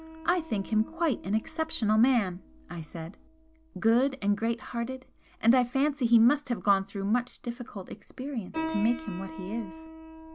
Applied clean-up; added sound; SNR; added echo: none; Piano; 15 dB; none.